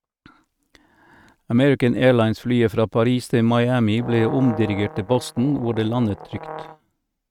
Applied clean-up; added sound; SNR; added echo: neural mask model RNNoise.